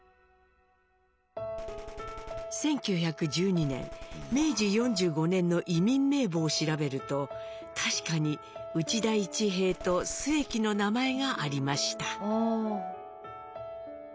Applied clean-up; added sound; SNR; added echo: none; Gunshot, gunfire; 17 dB; none.